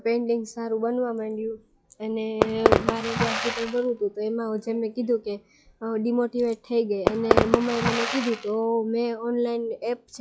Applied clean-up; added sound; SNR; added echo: classical method log-MMSE.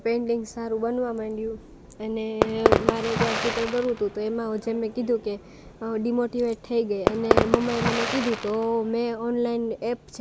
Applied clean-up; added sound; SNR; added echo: none; Fireworks; -1 dB; none.